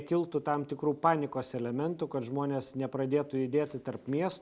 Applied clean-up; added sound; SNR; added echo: none; none; none; none.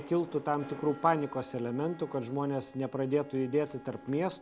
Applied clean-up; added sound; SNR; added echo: none; Thunder + Wind instrument, woodwind instrument; 18 dB; none.